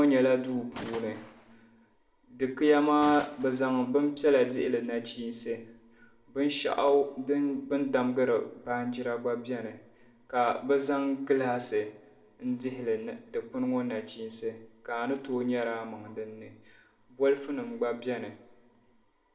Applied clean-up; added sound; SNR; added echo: none; Gunshot, gunfire; 15 dB; reverberation time 0.9 s.